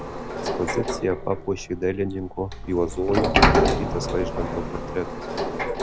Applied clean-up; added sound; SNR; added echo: none; Sliding door; -3 dB; none.